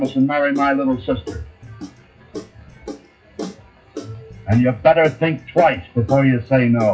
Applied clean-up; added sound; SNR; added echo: classical method WPE with log-MMSE.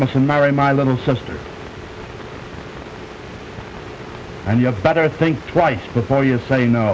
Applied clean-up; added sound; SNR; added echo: none; none; none; none.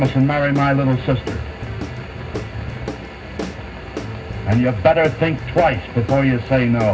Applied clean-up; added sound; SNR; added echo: none; Guitar / Drum; 11 dB; reverberation time 0.4 s.